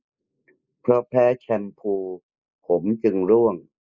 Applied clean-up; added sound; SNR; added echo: neural mask model Resemble Enhance denoiser.